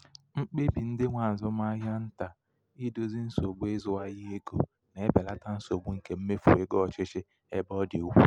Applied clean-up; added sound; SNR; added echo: none; none; none; none.